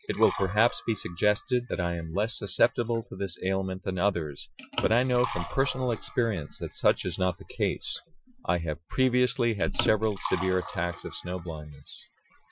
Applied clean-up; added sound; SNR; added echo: classical method Wiener filter.